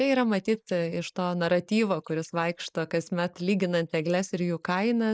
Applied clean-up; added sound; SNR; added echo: neural mask model Resemble Enhance denoiser.